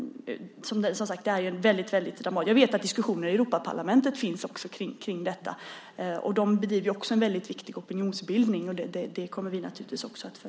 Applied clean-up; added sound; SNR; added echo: none; none; none; none.